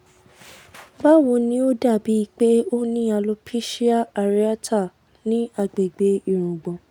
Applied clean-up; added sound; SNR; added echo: none; none; none; none.